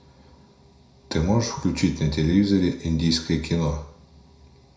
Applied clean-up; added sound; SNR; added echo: none; none; none; reverberation time 0.5 s.